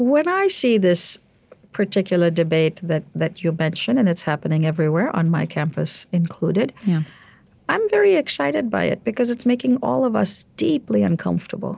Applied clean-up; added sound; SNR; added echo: none; none; none; none.